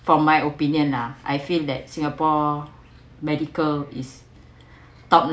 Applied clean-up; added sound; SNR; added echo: none; none; none; none.